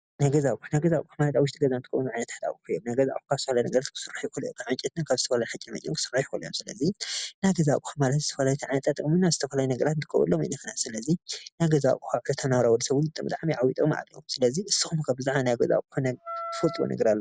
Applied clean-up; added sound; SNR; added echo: none; Wind instrument, woodwind instrument; 11 dB; none.